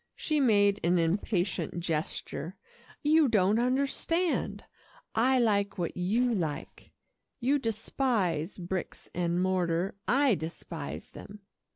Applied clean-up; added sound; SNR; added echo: neural separator model SepFormer DNS4.